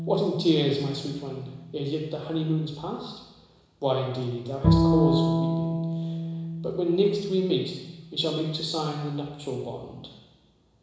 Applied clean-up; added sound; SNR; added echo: none; Bowed string instrument; 1 dB; reverberation time 1.0 s.